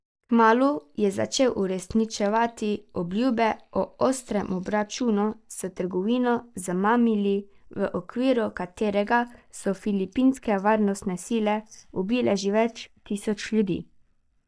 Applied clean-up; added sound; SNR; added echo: neural mask model DeepFilterNet 3.